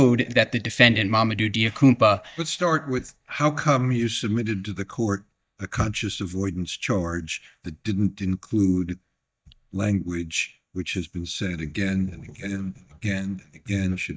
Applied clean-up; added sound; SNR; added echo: neural mask model DeepFilterNet 3.